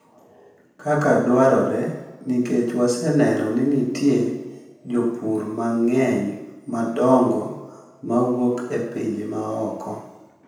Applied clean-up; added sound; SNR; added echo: none; none; none; reverberation time 0.9 s.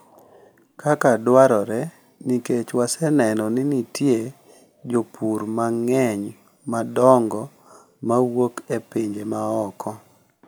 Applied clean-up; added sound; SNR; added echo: none; none; none; none.